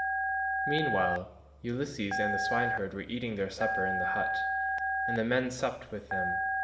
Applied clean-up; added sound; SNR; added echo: none; Telephone; -1 dB; reverberation time 0.9 s.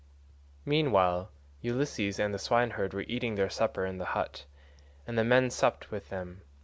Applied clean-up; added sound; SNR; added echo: none; none; none; none.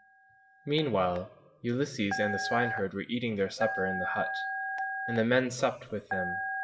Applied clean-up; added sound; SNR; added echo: classical method WPE with log-MMSE.